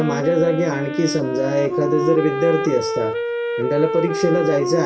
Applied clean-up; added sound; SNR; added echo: none; Wind instrument, woodwind instrument; 4 dB; reverberation time 0.3 s.